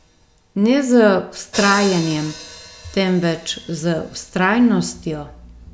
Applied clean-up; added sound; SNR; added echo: none; Hi-hat; 15 dB; none.